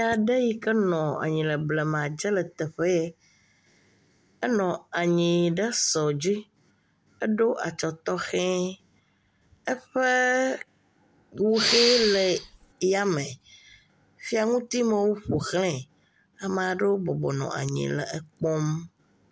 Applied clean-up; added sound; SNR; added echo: none; Respiratory sounds; 0 dB; none.